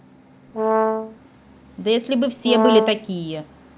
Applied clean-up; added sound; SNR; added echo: none; Brass instrument; -1 dB; none.